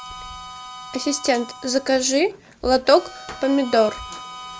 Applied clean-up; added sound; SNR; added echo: none; Harmonica; 16 dB; none.